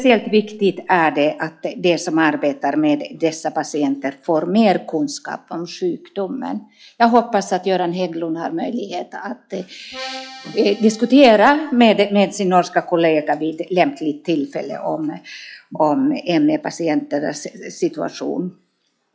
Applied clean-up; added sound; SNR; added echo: classical method log-MMSE.